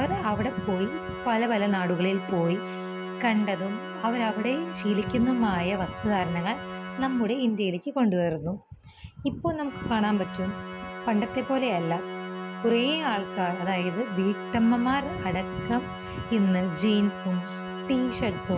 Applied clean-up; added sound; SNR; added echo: none; Organ; 9 dB; none.